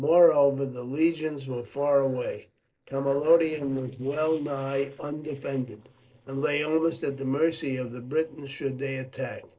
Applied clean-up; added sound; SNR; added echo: neural separator model SepFormer DNS4.